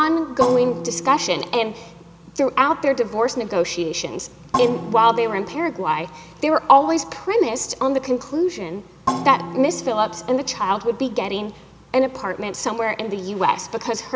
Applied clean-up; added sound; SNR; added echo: none; Percussion; 12 dB; none.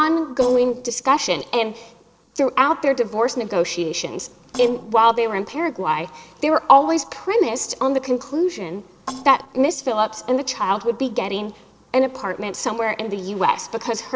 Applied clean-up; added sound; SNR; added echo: neural separator model SepFormer DNS4.